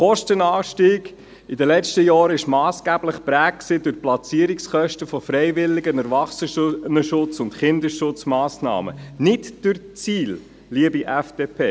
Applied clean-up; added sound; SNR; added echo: none; none; none; none.